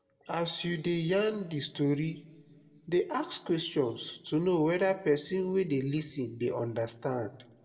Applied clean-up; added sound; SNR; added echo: none; none; none; reverberation time 0.9 s.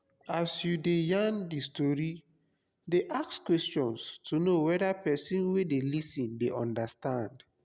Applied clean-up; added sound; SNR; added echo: none; none; none; none.